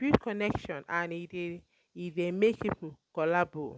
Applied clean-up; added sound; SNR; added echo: none; none; none; none.